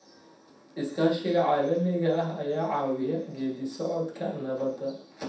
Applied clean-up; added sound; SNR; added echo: none; none; none; reverberation time 0.7 s.